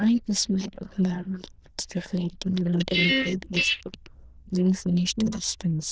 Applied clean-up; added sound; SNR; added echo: neural diffusion model UNIVERSE++.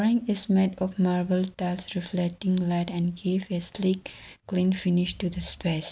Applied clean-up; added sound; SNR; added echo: none; none; none; none.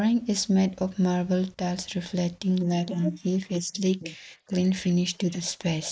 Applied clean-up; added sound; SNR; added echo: neural mask model Resemble Enhance denoiser.